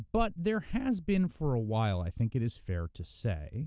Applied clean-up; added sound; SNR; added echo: none; none; none; none.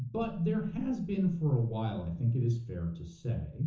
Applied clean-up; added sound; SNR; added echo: none; none; none; reverberation time 0.7 s.